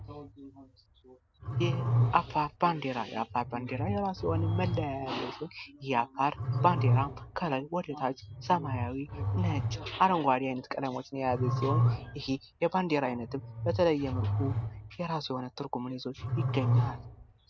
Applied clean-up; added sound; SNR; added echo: none; Growling; 1 dB; none.